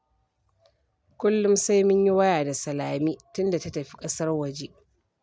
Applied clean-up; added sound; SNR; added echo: none; none; none; none.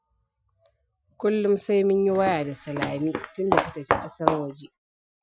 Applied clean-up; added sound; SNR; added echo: classical method Wiener filter.